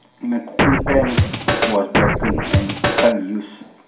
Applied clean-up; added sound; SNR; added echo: none; Scratching (performance technique); -4 dB; reverberation time 0.5 s.